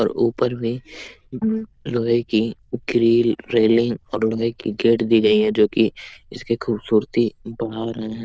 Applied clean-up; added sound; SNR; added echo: neural diffusion model UNIVERSE++.